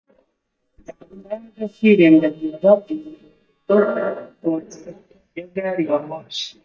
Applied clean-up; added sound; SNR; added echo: neural mask model DeepFilterNet 3.